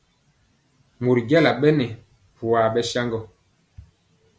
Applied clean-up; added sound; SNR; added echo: none; Wind instrument, woodwind instrument; 9 dB; none.